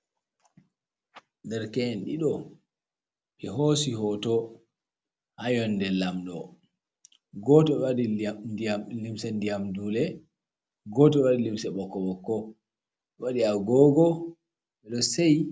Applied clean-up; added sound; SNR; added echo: none; none; none; none.